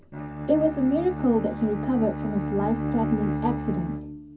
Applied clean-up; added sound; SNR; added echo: none; Bowed string instrument; 5 dB; reverberation time 0.4 s.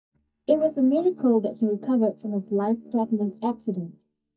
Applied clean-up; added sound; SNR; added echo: neural mask model DeepFilterNet 3.